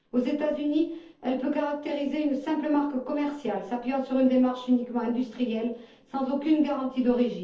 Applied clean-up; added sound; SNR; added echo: neural separator model SepFormer DNS4.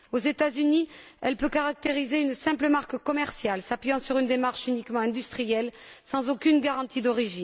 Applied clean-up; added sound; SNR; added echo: none; none; none; none.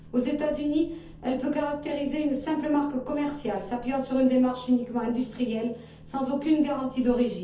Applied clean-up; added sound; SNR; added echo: none; Boat, Water vehicle; 20 dB; reverberation time 0.5 s.